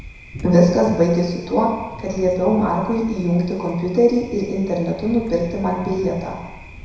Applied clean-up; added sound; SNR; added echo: none; Thunder; 16 dB; reverberation time 1.0 s.